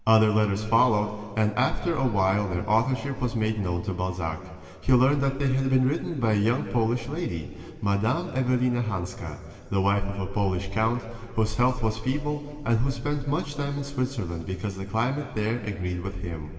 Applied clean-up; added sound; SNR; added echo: none; none; none; reverberation time 2.5 s.